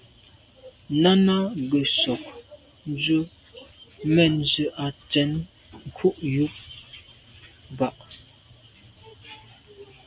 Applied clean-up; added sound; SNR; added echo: none; none; none; none.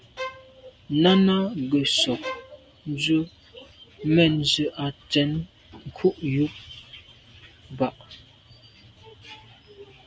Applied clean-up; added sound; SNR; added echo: none; Bowed string instrument; 12 dB; none.